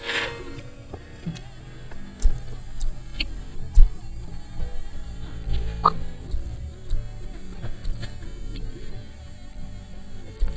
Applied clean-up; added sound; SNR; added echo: neural mask model DeepFilterNet 3.